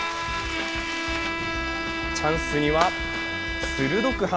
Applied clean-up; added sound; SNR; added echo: none; Bowed string instrument; 2 dB; none.